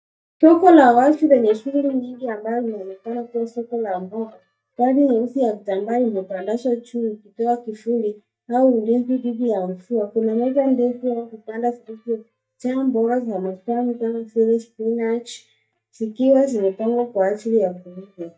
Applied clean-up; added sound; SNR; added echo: neural mask model DeepFilterNet 3.